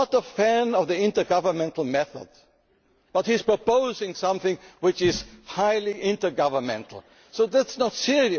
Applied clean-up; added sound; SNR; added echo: none; none; none; none.